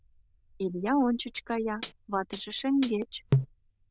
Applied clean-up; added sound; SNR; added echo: neural diffusion model UNIVERSE++.